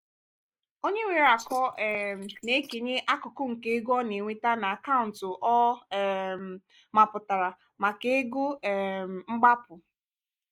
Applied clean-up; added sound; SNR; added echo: neural mask model Resemble Enhance denoiser.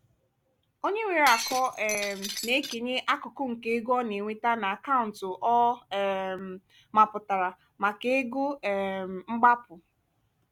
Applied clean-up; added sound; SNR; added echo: none; Shatter; 8 dB; none.